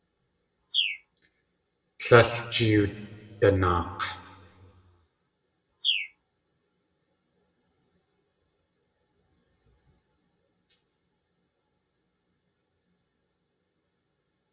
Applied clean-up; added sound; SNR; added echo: none; Bird; 3 dB; reverberation time 1.3 s.